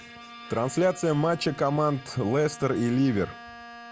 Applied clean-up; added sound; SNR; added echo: none; Bowed string instrument; 18 dB; none.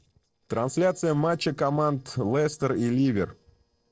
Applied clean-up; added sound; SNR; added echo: neural separator model SepFormer DNS4.